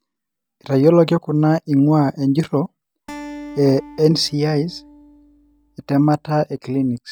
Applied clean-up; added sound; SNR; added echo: none; Acoustic guitar; 20 dB; none.